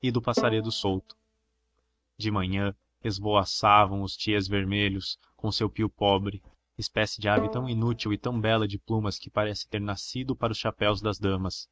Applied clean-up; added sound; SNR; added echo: neural mask model RNNoise.